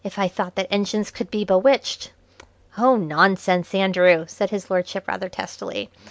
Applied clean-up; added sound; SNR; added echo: none; none; none; none.